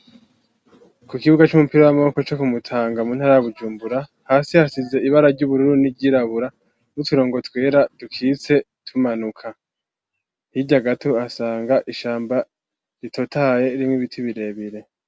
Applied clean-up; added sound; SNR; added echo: none; none; none; none.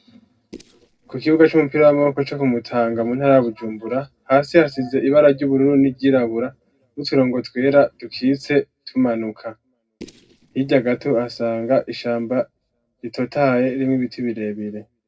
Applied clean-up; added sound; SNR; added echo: neural separator model SepFormer DNS4.